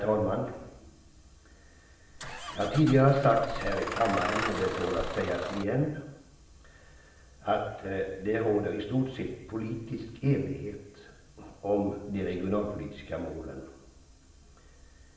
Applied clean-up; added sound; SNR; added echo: none; Engine starting / Bus; 5 dB; reverberation time 0.8 s.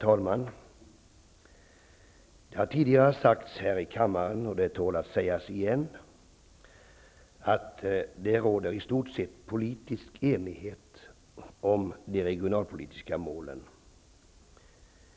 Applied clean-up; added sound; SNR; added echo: none; none; none; none.